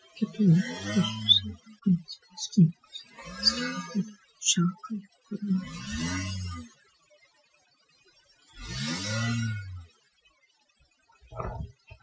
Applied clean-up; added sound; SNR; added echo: classical method Wiener filter.